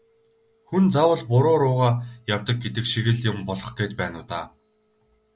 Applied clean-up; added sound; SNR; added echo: none; none; none; none.